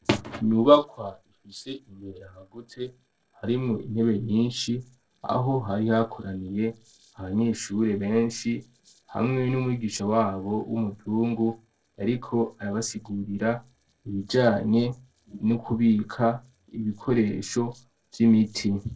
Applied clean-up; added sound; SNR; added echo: neural separator model SepFormer DNS4.